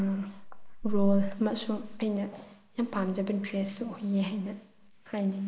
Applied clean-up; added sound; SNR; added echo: neural mask model Resemble Enhance denoiser.